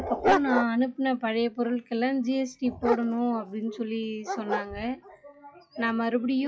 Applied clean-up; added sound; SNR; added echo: classical method log-MMSE.